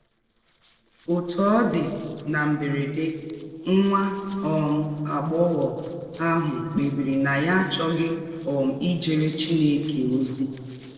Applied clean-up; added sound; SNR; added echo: neural separator model SepFormer DNS4.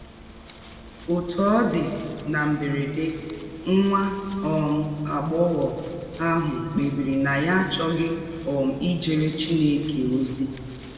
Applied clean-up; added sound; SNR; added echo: none; Wind; 19 dB; reverberation time 1.8 s.